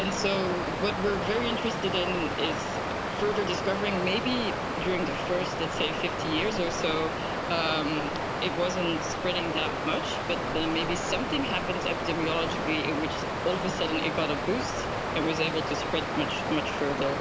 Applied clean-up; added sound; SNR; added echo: none; Water; 0 dB; none.